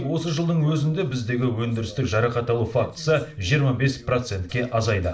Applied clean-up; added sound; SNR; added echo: none; none; none; reverberation time 0.4 s.